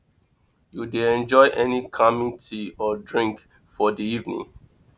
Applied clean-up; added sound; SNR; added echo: none; none; none; none.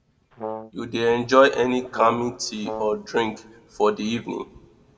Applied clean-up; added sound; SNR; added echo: none; Brass instrument; 11 dB; reverberation time 0.7 s.